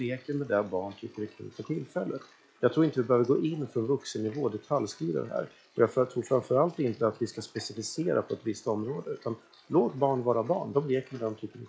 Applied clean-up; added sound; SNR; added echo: classical method log-MMSE.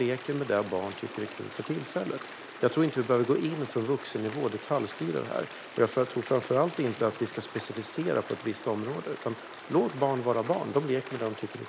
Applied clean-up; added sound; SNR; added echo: none; Stream; 14 dB; none.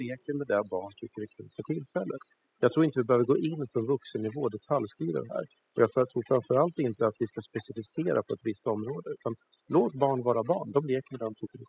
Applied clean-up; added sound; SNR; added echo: classical method spectral subtraction.